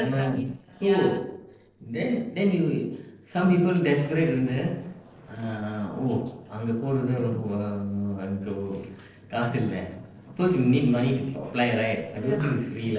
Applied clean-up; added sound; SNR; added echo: neural separator model SepFormer DNS4.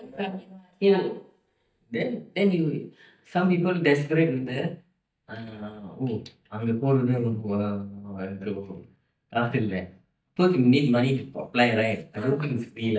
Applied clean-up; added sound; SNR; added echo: neural mask model DeepFilterNet 3.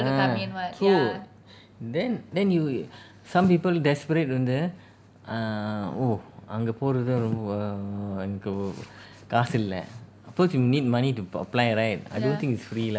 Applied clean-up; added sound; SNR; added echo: none; none; none; none.